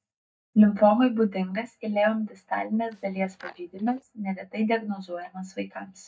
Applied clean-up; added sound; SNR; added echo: neural mask model DeepFilterNet 3.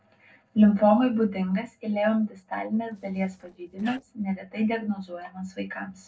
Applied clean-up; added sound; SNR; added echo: neural separator model SepFormer DNS4.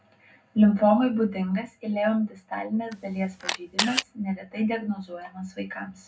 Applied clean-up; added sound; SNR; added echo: none; Camera; 4 dB; reverberation time 0.3 s.